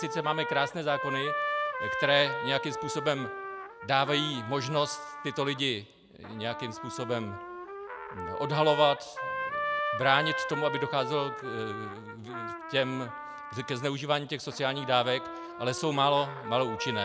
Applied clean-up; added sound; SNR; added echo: none; Trumpet; 5 dB; none.